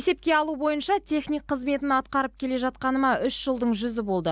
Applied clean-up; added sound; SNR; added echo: none; none; none; none.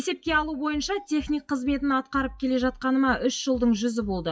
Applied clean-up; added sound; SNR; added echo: classical method WPE with log-MMSE.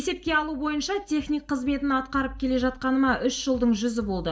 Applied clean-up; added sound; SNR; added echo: neural mask model DeepFilterNet 3.